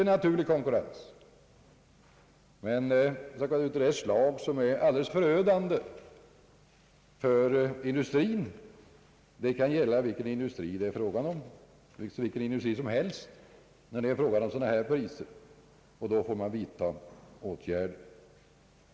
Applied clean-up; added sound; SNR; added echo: none; none; none; none.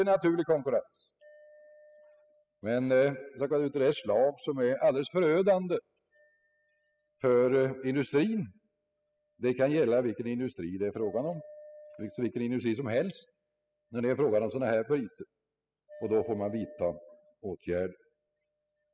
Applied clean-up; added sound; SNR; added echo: classical method spectral subtraction.